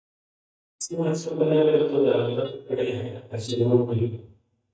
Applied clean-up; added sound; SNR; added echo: neural mask model DeepFilterNet 3.